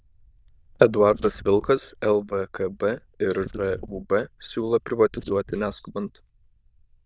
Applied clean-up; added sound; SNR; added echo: neural diffusion model UNIVERSE++.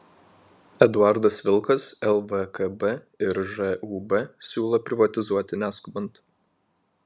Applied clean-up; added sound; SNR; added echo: none; none; none; none.